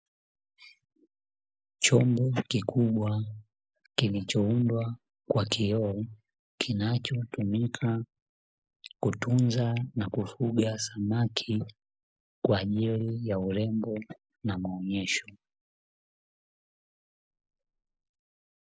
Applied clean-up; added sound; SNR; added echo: neural mask model Resemble Enhance denoiser.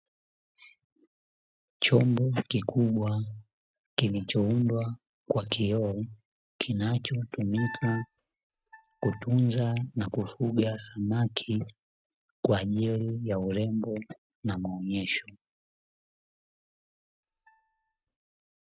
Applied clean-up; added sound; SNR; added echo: neural mask model RNNoise.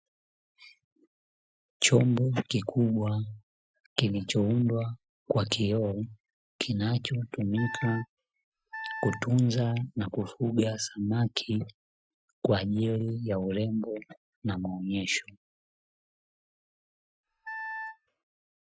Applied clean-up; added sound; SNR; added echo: classical method Wiener filter.